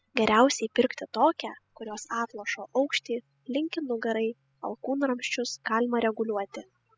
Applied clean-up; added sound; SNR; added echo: classical method spectral subtraction.